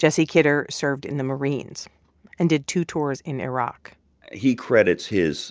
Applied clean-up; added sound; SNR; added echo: none; none; none; none.